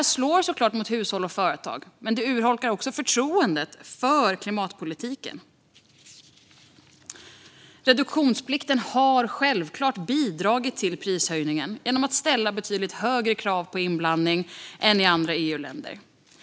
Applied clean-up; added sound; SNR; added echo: none; none; none; none.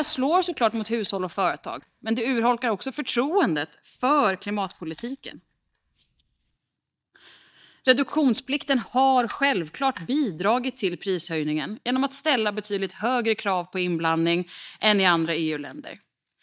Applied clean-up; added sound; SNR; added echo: neural mask model DeepFilterNet 3.